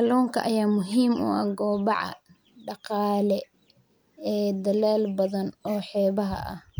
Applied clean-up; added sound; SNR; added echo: none; none; none; none.